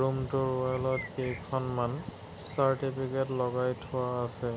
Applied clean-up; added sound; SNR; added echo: none; Bird; 19 dB; none.